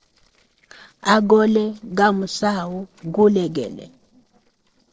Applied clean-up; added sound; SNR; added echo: neural separator model SepFormer DNS4.